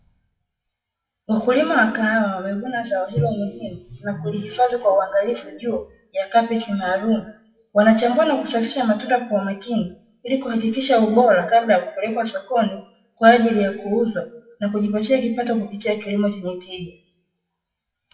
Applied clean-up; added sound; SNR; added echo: classical method WPE with log-MMSE.